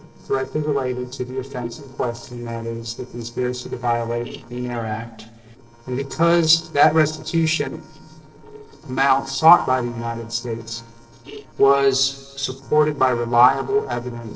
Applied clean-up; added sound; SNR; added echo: neural separator model SepFormer DNS4.